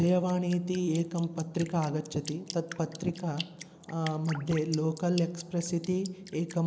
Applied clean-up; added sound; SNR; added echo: none; Drip; 17 dB; none.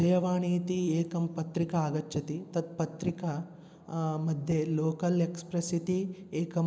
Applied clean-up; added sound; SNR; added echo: none; none; none; none.